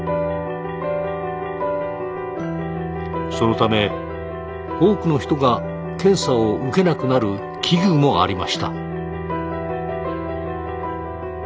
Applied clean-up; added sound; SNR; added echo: none; none; none; none.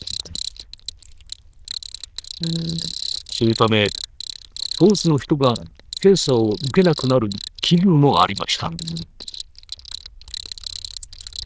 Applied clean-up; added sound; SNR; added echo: neural diffusion model UNIVERSE++.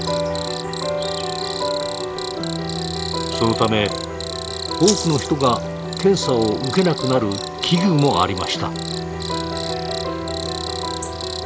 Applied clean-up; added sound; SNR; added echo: none; Rattle (instrument) + Cricket; 10 dB; none.